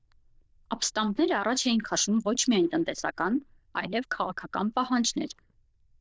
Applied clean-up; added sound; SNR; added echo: neural diffusion model UNIVERSE++.